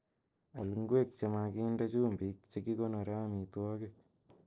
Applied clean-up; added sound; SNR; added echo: neural separator model SepFormer DNS4.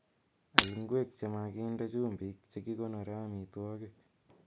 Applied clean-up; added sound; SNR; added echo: none; Shatter; -3 dB; none.